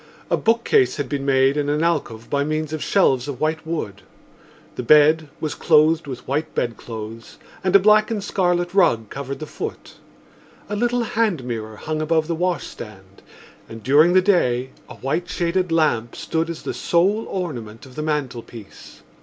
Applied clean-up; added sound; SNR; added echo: none; none; none; none.